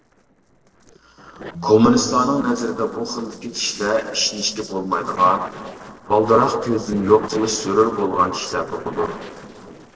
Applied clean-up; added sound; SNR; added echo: neural separator model SepFormer DNS4.